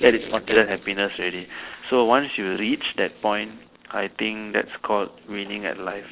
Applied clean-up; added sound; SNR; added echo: neural separator model SepFormer DNS4.